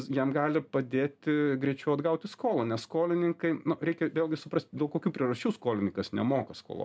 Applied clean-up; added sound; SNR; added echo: none; none; none; none.